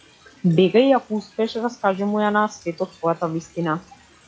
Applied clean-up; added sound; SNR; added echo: classical method log-MMSE.